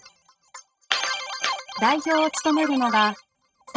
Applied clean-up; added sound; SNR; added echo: neural mask model RNNoise.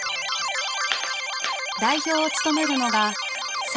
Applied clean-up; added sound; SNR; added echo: none; Keyboard (musical); 0 dB; none.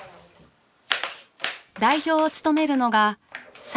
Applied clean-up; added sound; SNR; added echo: none; none; none; none.